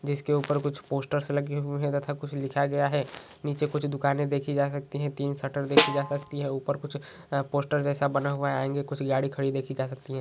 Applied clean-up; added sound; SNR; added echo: none; Snare drum; -1 dB; none.